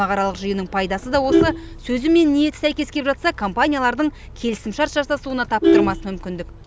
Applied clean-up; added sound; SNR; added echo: none; Vehicle horn, car horn, honking; 4 dB; none.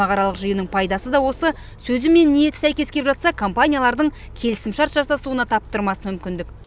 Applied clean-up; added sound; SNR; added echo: none; none; none; none.